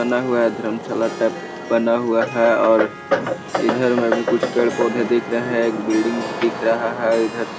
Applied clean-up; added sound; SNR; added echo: none; Harp + Wind / Rain; 11 dB; none.